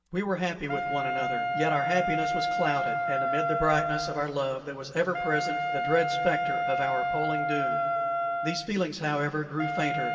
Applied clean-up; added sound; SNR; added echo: none; Wind instrument, woodwind instrument; 0 dB; reverberation time 2.4 s.